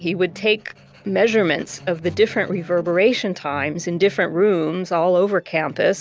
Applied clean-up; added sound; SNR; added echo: none; none; none; none.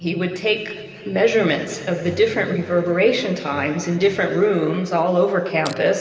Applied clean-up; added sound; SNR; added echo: none; Crushing; 17 dB; reverberation time 2.3 s.